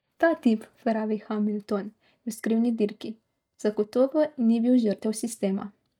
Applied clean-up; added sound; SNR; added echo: neural mask model DeepFilterNet 3.